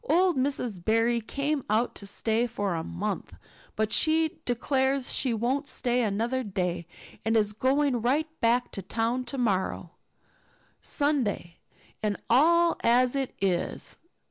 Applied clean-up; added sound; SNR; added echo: none; none; none; none.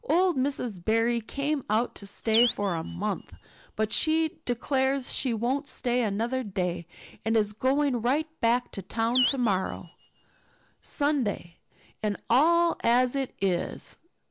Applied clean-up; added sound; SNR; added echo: none; Animal; 8 dB; none.